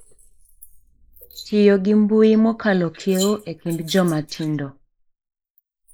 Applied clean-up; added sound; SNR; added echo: neural mask model Resemble Enhance denoiser.